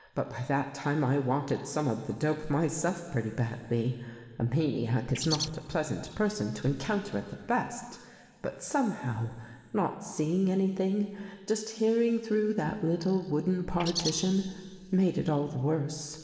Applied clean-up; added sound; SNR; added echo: none; Bird; 4 dB; reverberation time 2.4 s.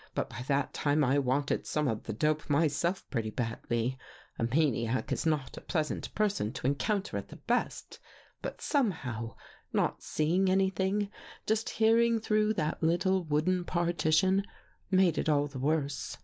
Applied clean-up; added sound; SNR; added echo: none; none; none; none.